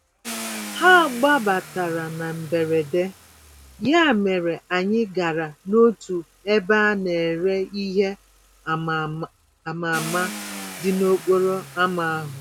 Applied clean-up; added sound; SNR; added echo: none; Car; 16 dB; none.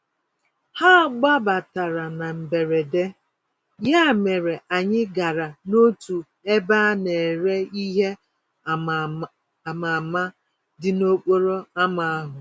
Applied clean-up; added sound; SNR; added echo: none; none; none; none.